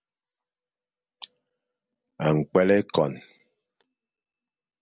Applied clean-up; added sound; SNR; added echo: none; none; none; none.